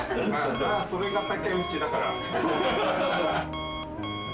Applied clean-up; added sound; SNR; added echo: none; Alarm; 10 dB; none.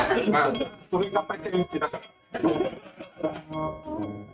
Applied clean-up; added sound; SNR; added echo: neural mask model RNNoise.